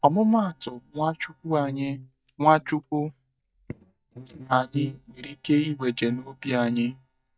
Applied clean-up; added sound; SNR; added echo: neural mask model DeepFilterNet 3.